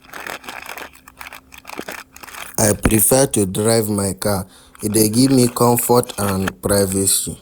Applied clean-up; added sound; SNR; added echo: none; Crumpling, crinkling; 18 dB; none.